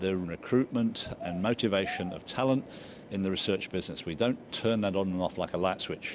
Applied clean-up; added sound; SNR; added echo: none; Bird vocalization, bird call, bird song; 17 dB; none.